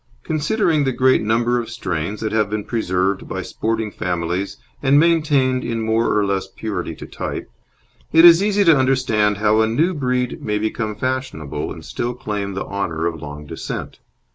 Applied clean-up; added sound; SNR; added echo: none; none; none; none.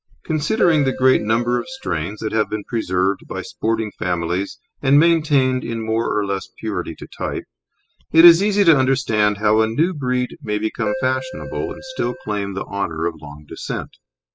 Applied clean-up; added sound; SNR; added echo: classical method spectral subtraction.